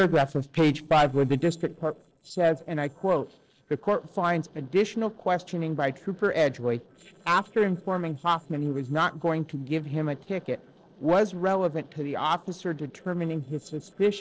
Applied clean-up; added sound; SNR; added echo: neural separator model SepFormer DNS4.